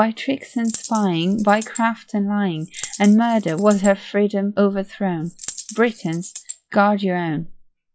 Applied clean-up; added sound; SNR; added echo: classical method log-MMSE.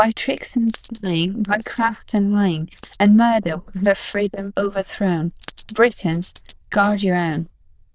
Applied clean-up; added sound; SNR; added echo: neural diffusion model UNIVERSE++.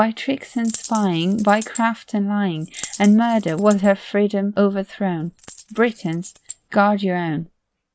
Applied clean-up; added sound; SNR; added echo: neural mask model RNNoise.